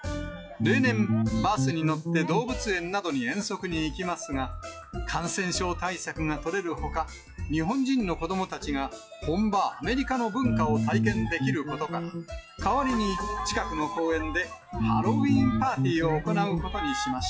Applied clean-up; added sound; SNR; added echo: classical method log-MMSE.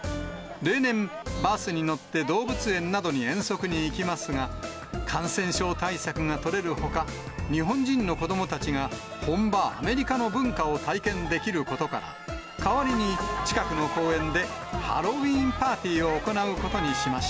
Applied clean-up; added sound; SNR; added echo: none; none; none; none.